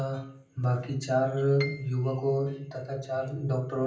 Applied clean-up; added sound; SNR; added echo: none; Piano; 17 dB; reverberation time 0.6 s.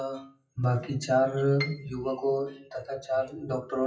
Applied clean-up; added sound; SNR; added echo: classical method WPE with log-MMSE.